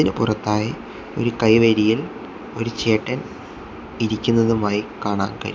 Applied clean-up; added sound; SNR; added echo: none; none; none; none.